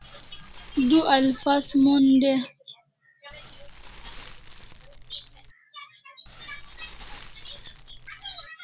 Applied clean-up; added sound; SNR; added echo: none; Fire; 17 dB; none.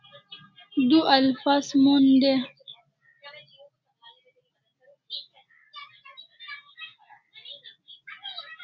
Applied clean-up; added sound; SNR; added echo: none; none; none; none.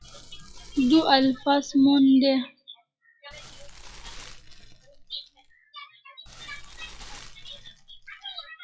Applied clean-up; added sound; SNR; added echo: classical method log-MMSE.